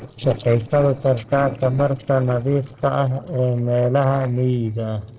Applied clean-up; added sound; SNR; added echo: neural separator model SepFormer DNS4.